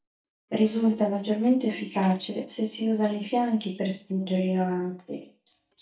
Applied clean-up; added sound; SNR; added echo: neural mask model DeepFilterNet 3.